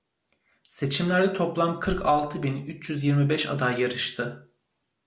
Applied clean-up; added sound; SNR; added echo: none; Slam / Car; 14 dB; none.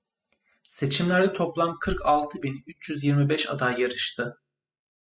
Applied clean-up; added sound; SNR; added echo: classical method spectral subtraction.